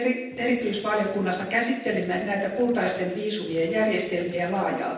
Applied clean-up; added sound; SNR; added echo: none; Gurgling / Liquid; 19 dB; reverberation time 0.9 s.